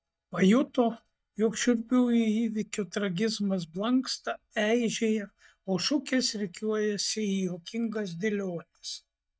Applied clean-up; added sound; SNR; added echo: neural mask model DeepFilterNet 3.